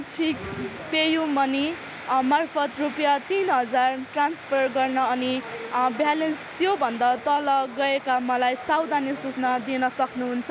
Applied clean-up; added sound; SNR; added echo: none; none; none; none.